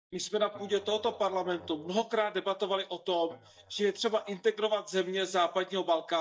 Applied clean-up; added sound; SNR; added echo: neural mask model DeepFilterNet 3.